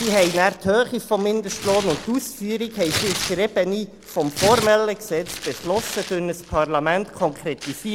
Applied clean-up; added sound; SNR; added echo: none; Tearing; 10 dB; none.